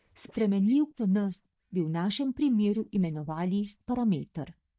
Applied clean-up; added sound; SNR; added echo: neural mask model DeepFilterNet 3.